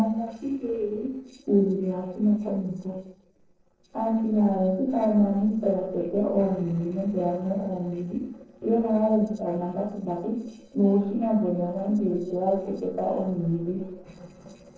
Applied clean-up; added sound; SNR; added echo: neural separator model SepFormer DNS4.